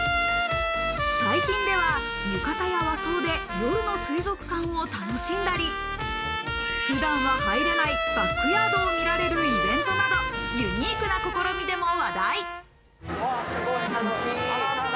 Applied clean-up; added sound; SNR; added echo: none; Trumpet; 0 dB; none.